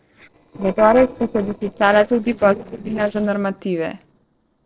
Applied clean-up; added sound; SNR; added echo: neural separator model SepFormer DNS4.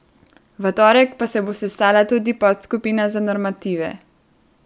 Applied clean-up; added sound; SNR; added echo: none; none; none; none.